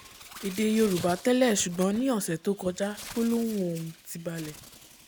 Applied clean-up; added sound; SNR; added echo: none; Bird; 17 dB; none.